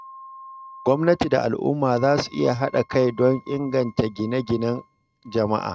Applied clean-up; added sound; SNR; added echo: neural mask model RNNoise.